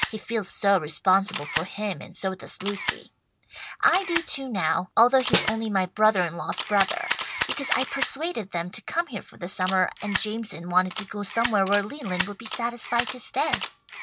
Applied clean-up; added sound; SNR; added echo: none; Camera + Snare drum; 5 dB; none.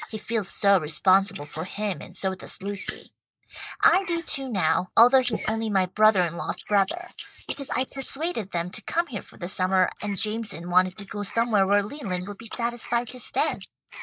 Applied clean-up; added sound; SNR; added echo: neural mask model Resemble Enhance denoiser.